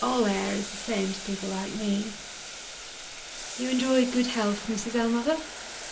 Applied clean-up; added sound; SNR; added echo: none; Boiling; 10 dB; reverberation time 0.2 s.